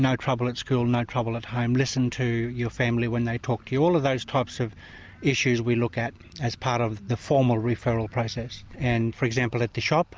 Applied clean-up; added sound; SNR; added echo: none; none; none; none.